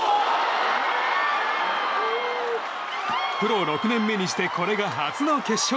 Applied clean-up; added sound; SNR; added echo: none; none; none; none.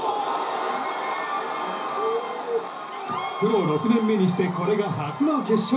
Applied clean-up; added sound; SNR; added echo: none; none; none; reverberation time 0.5 s.